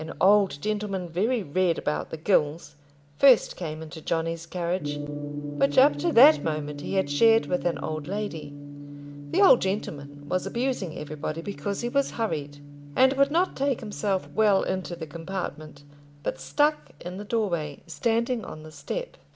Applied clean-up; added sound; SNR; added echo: none; Gong; 13 dB; none.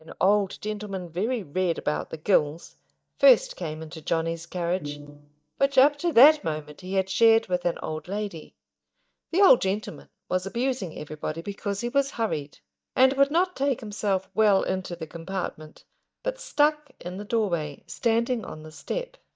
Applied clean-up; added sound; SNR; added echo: neural mask model DeepFilterNet 3.